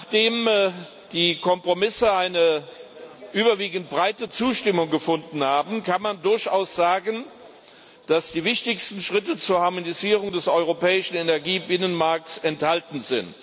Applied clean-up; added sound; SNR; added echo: none; none; none; none.